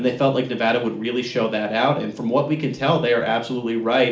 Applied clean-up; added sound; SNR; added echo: none; none; none; reverberation time 0.4 s.